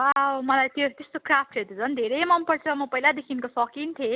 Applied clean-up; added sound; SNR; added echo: none; none; none; none.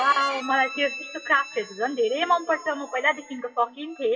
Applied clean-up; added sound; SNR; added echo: classical method WPE with log-MMSE.